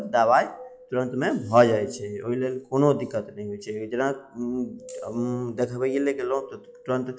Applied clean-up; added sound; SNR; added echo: classical method log-MMSE.